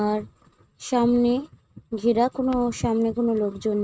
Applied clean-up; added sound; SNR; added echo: neural mask model RNNoise.